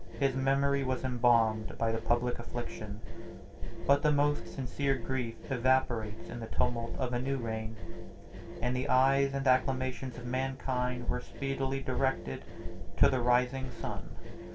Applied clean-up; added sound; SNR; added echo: none; Engine; 16 dB; reverberation time 0.2 s.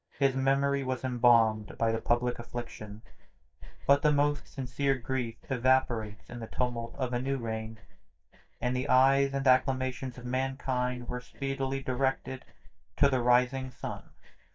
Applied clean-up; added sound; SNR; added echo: neural mask model DeepFilterNet 3.